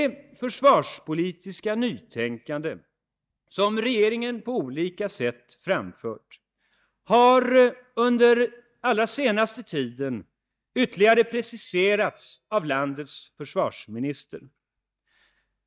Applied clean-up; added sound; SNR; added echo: neural mask model DeepFilterNet 3.